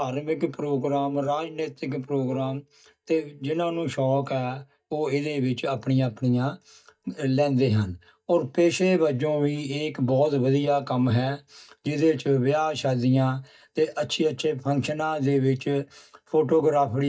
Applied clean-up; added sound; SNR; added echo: neural mask model DeepFilterNet 3.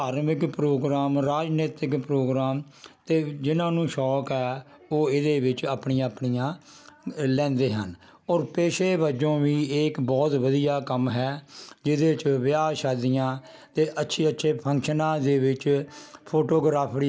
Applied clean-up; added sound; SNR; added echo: none; none; none; none.